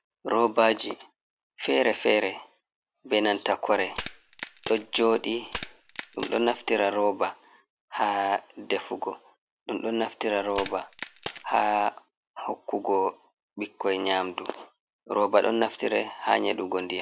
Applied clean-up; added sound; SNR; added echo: none; Crack; 12 dB; none.